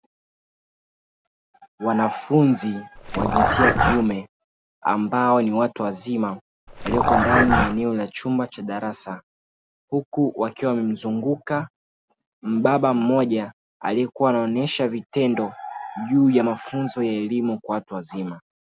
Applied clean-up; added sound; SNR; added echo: none; Dog; -3 dB; none.